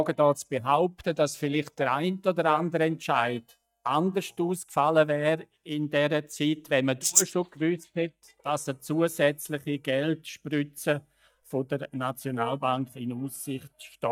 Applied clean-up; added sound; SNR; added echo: neural mask model DeepFilterNet 3.